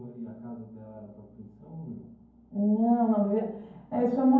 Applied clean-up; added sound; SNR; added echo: none; none; none; reverberation time 0.9 s.